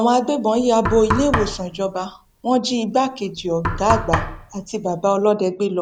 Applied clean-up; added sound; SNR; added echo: none; Knock; 7 dB; none.